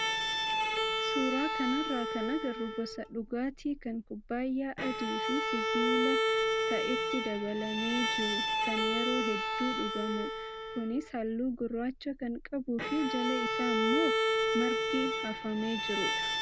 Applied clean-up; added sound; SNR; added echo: none; Bowed string instrument; -2 dB; none.